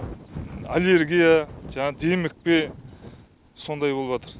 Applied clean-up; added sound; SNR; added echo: none; none; none; none.